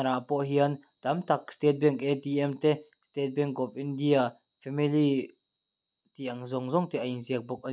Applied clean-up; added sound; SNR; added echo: none; none; none; none.